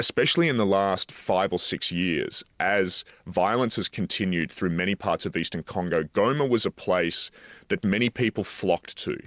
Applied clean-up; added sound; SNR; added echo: none; none; none; none.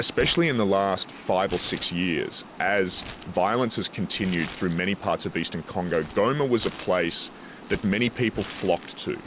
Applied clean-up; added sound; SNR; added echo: none; Water + Crumpling, crinkling; 15 dB; none.